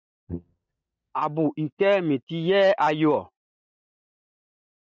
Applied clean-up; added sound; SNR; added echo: neural mask model DeepFilterNet 3.